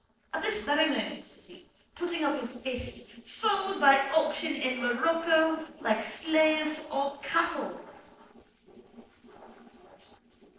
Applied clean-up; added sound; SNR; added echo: neural separator model SepFormer DNS4.